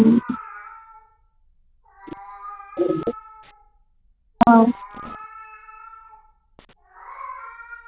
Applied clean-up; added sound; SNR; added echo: none; Meow; 17 dB; none.